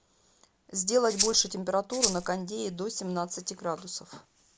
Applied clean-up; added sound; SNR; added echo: none; Rattle (instrument); -1 dB; none.